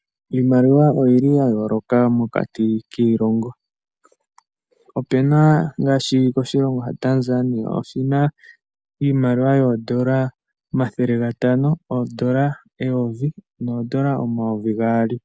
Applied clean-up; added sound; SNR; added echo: none; none; none; none.